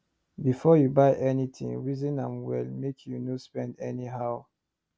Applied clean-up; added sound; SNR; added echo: none; none; none; none.